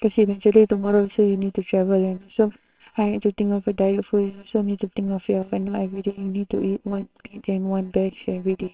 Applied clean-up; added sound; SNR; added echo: neural separator model SepFormer WHAMR!.